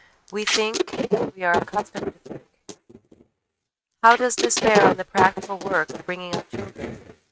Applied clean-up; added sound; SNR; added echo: neural mask model RNNoise.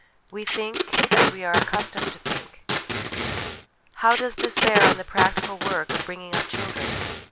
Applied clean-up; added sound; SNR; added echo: none; Packing tape, duct tape; -4 dB; none.